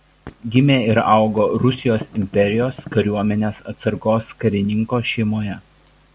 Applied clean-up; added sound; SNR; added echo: none; Thump, thud; 19 dB; none.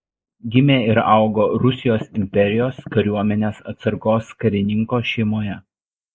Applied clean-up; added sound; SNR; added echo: neural mask model Resemble Enhance denoiser.